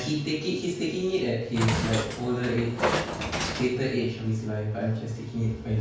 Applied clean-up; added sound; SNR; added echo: none; Train; 6 dB; reverberation time 0.5 s.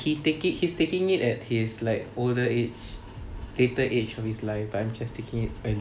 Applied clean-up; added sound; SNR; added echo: none; none; none; none.